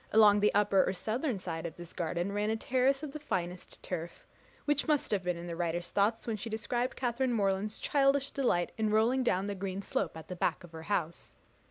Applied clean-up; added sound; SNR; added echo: none; none; none; none.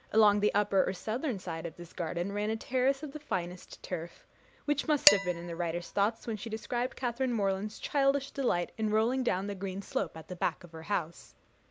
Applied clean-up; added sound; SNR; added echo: none; Dishes, pots, and pans; 3 dB; none.